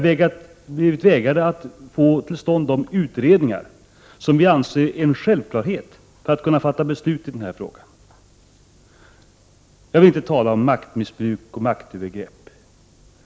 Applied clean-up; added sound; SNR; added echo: none; none; none; none.